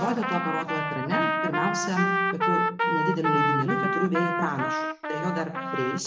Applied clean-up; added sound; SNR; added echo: none; Trumpet; -2 dB; none.